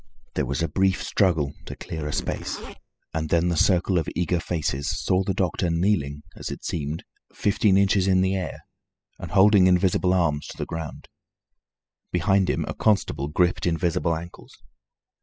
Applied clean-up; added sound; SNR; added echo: classical method spectral subtraction.